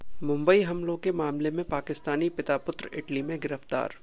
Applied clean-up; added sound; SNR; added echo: none; none; none; none.